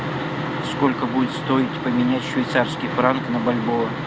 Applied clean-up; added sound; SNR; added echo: none; none; none; none.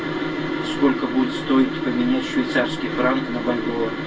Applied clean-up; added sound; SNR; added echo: none; none; none; reverberation time 0.2 s.